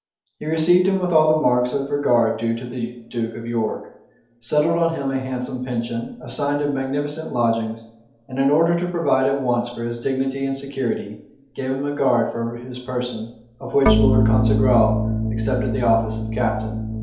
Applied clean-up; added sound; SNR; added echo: none; Organ; -2 dB; reverberation time 2.2 s.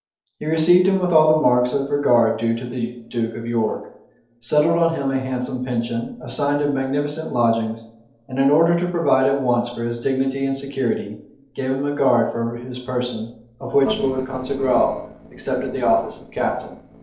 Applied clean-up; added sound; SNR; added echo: neural separator model SepFormer DNS4.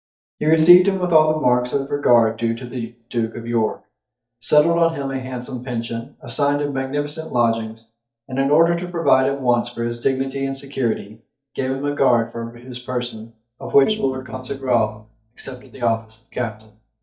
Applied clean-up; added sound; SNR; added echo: neural mask model DeepFilterNet 3.